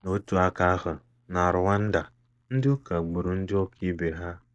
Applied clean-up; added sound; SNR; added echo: neural mask model DeepFilterNet 3.